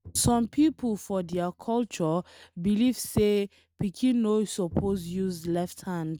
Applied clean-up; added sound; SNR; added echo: neural mask model RNNoise.